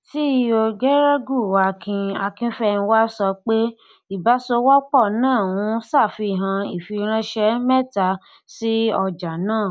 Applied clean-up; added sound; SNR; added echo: none; none; none; none.